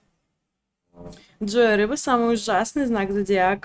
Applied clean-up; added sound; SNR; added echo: neural mask model RNNoise.